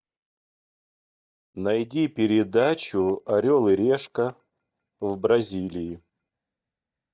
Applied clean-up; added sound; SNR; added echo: neural mask model DeepFilterNet 3.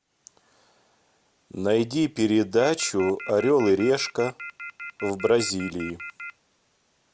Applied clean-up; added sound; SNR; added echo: none; Telephone; 13 dB; none.